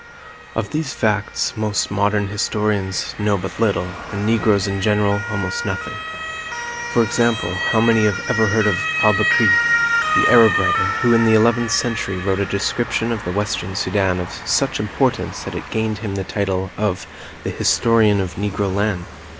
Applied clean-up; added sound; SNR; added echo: none; Motor vehicle (road) / Siren; 5 dB; none.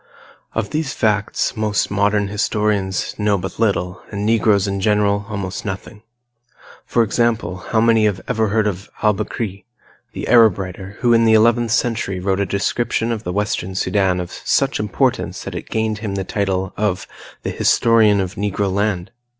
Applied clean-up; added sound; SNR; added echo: none; none; none; none.